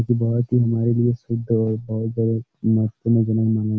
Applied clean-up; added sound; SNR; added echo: none; none; none; none.